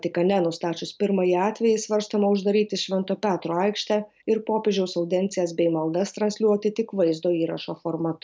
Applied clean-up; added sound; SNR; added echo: none; none; none; none.